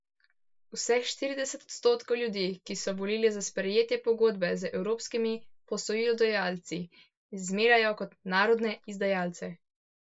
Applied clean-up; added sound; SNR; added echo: neural mask model Resemble Enhance denoiser.